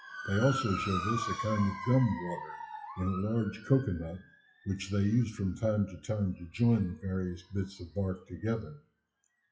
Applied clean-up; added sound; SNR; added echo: classical method WPE with log-MMSE.